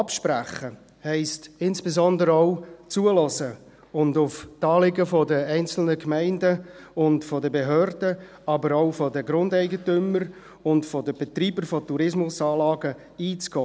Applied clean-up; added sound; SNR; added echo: none; none; none; none.